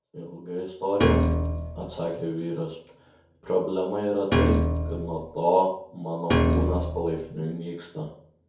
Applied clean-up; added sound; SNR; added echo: none; Piano; -4 dB; reverberation time 0.6 s.